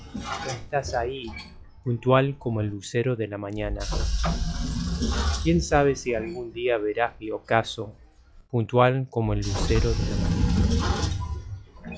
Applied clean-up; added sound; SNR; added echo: classical method log-MMSE.